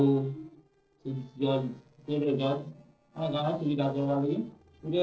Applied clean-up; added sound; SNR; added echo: neural separator model SepFormer DNS4.